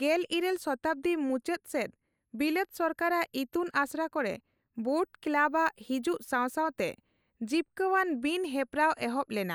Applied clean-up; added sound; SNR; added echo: neural mask model DeepFilterNet 3.